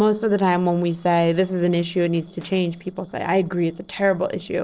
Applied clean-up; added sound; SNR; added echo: neural separator model SepFormer DNS4.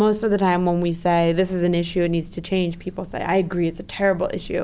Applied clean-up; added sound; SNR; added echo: none; none; none; none.